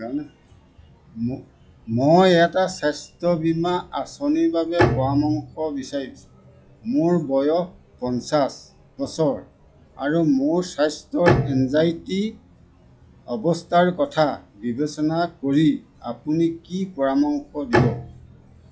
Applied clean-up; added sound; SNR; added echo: classical method log-MMSE.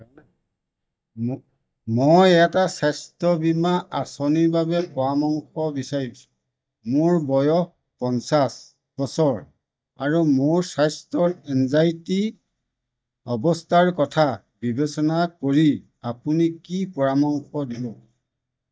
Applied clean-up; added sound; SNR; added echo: neural mask model DeepFilterNet 3.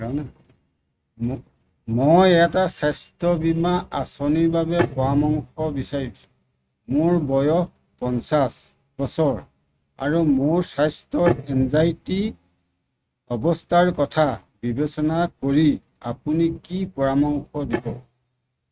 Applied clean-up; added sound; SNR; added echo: neural mask model RNNoise.